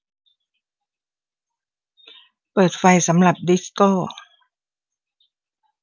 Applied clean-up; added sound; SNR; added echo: none; none; none; none.